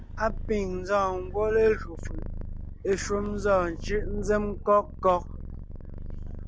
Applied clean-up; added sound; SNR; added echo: none; Purr; 7 dB; none.